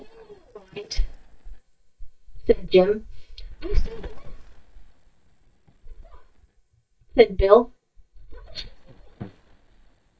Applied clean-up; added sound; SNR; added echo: neural mask model DeepFilterNet 3.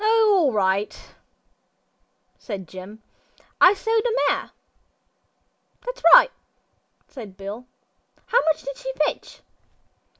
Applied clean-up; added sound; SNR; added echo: none; none; none; none.